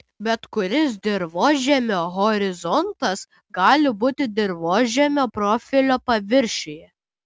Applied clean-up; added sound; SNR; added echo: none; none; none; none.